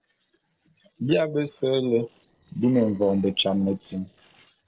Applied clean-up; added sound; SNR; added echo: neural separator model SepFormer DNS4.